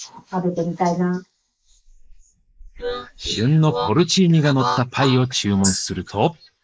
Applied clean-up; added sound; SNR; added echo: neural mask model Resemble Enhance denoiser.